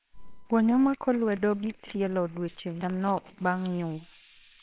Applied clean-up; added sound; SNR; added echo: neural separator model SepFormer WHAMR!.